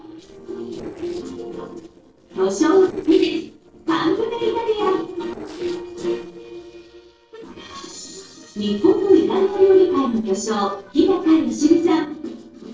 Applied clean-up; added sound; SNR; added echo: neural separator model SepFormer DNS4.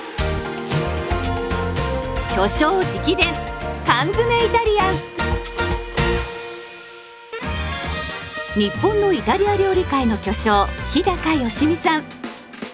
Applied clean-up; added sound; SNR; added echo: none; none; none; none.